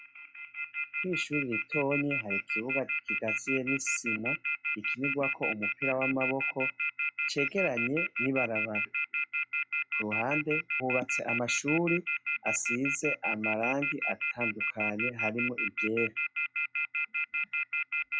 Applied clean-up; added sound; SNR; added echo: classical method log-MMSE.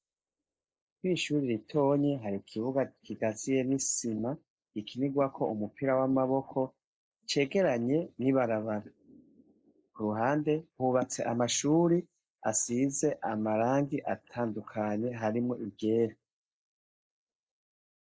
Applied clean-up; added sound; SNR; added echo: neural mask model Resemble Enhance denoiser.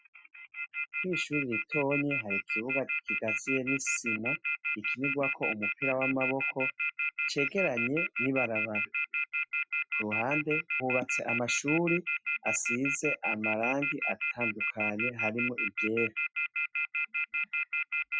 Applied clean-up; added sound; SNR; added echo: classical method Wiener filter.